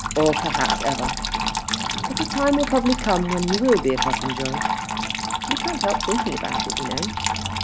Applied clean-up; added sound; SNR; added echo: none; Trickle, dribble / Water tap, faucet; 1 dB; none.